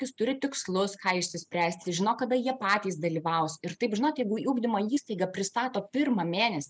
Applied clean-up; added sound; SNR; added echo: none; none; none; none.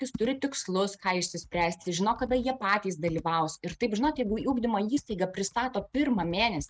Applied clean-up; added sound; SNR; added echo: neural mask model RNNoise.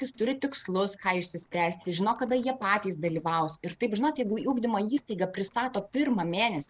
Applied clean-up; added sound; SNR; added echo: neural separator model SepFormer DNS4.